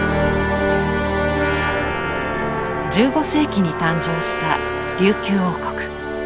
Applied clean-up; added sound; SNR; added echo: none; Trumpet; 10 dB; none.